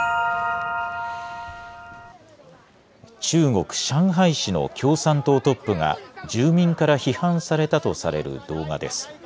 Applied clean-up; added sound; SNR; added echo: none; none; none; none.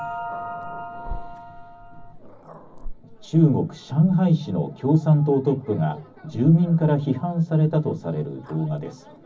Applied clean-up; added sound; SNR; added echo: none; Growling; 18 dB; reverberation time 0.4 s.